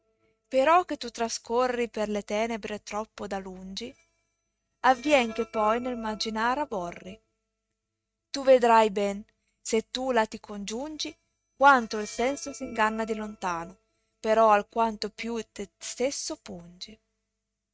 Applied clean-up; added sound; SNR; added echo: neural mask model RNNoise.